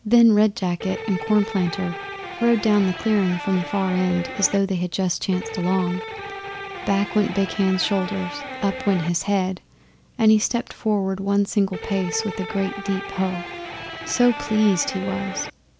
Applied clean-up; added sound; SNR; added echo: none; Electric guitar; 10 dB; none.